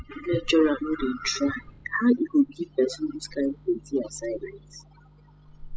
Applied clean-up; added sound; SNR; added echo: classical method spectral subtraction.